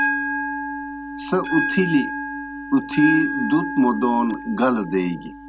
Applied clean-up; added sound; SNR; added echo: none; Bell; 4 dB; none.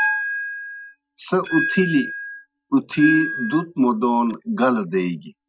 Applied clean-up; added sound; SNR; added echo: classical method Wiener filter.